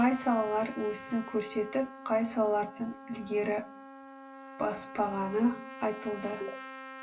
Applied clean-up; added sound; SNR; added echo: none; Trumpet; 14 dB; reverberation time 0.2 s.